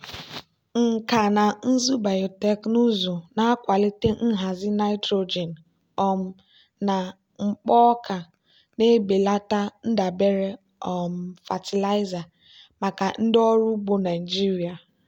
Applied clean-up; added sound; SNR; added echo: none; none; none; none.